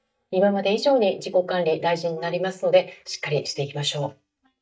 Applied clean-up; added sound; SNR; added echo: neural mask model DeepFilterNet 3.